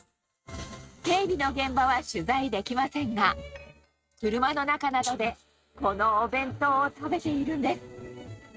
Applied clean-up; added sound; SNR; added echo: neural mask model RNNoise.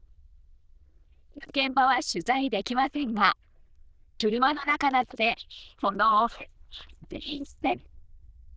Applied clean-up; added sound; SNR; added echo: neural diffusion model UNIVERSE++.